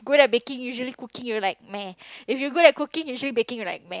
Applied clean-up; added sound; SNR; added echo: none; none; none; none.